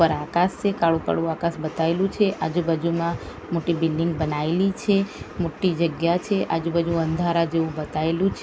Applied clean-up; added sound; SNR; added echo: none; none; none; none.